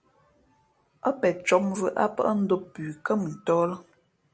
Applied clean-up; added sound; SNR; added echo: none; none; none; none.